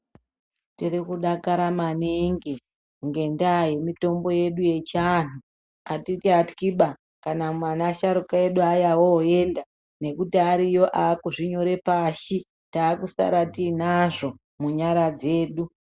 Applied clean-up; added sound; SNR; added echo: none; none; none; none.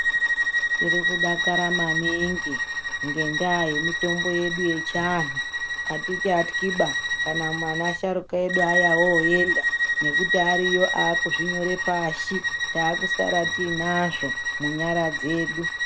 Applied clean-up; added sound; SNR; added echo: none; Bowed string instrument; -1 dB; none.